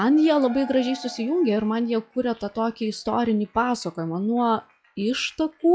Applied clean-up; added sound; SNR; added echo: classical method log-MMSE.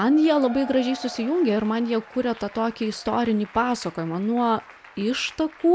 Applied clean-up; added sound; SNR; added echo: none; Applause / Crowd / Cheering; 19 dB; none.